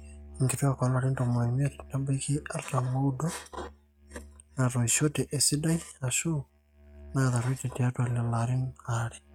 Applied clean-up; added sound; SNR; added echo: neural mask model RNNoise.